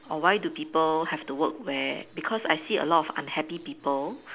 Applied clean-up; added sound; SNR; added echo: none; none; none; none.